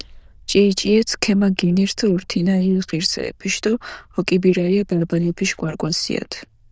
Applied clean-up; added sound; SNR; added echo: neural diffusion model UNIVERSE++.